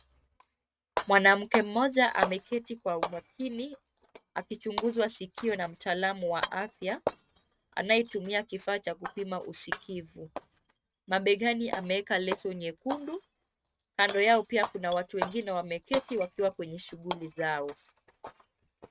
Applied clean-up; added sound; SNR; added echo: neural mask model RNNoise.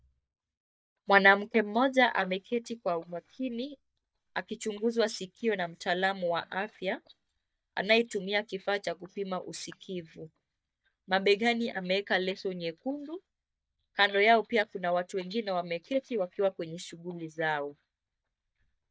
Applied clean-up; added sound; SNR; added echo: neural mask model DeepFilterNet 3.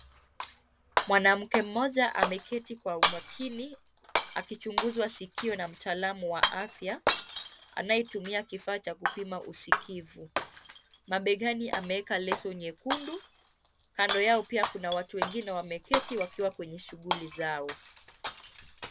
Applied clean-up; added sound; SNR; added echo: none; Shatter; 1 dB; none.